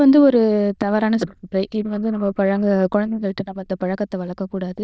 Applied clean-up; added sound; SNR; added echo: neural diffusion model UNIVERSE++.